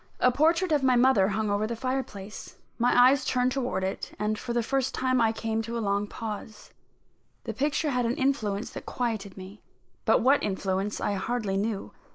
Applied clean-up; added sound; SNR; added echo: neural mask model Resemble Enhance denoiser.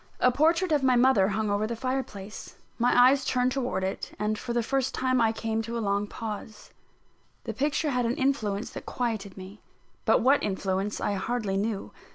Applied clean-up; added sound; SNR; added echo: none; none; none; none.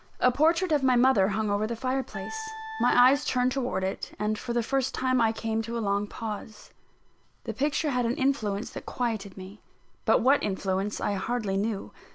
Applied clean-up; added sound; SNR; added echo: none; Wind instrument, woodwind instrument; 11 dB; none.